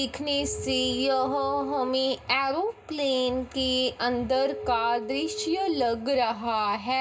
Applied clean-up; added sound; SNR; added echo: none; Telephone; 13 dB; reverberation time 0.2 s.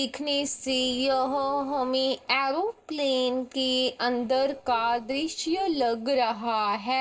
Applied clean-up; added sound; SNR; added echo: neural separator model SepFormer DNS4.